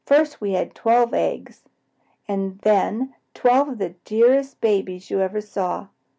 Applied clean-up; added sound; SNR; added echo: none; none; none; none.